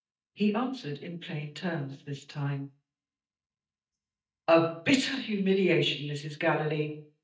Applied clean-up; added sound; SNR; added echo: neural mask model DeepFilterNet 3.